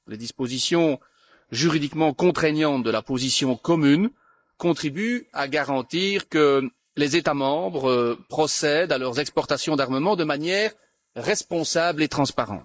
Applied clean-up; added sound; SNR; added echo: neural mask model Resemble Enhance denoiser.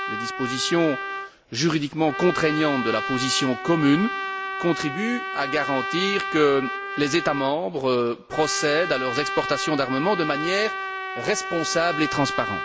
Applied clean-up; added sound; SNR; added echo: none; Trumpet; 6 dB; none.